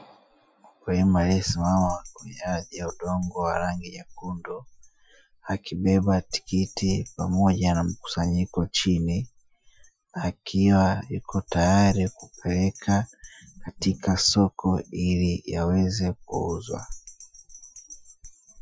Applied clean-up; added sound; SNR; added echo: classical method Wiener filter.